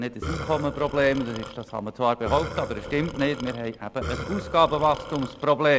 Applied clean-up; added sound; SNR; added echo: none; Burping, eructation; 10 dB; none.